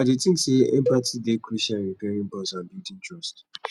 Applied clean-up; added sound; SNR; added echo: none; Cowbell; 9 dB; none.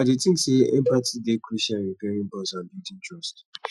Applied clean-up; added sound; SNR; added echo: classical method Wiener filter.